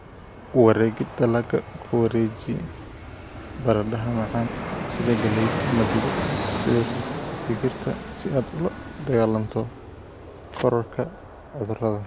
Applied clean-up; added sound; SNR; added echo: none; Fixed-wing aircraft, airplane; 7 dB; none.